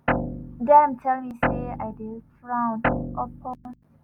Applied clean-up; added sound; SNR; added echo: none; Guitar; 4 dB; none.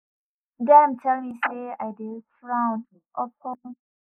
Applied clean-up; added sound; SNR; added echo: neural mask model Resemble Enhance denoiser.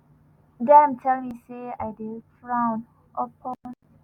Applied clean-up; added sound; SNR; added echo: none; none; none; none.